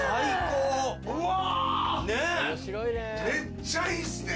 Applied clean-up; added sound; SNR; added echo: none; none; none; none.